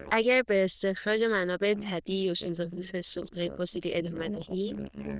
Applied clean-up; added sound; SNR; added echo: neural diffusion model UNIVERSE++.